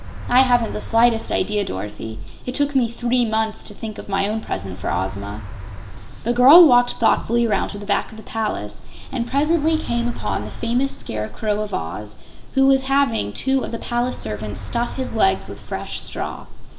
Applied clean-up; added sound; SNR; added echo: none; Motor vehicle (road); 14 dB; reverberation time 0.7 s.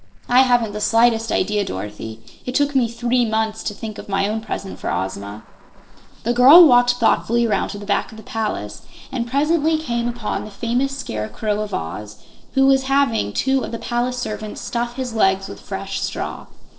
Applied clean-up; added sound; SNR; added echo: neural separator model SepFormer DNS4.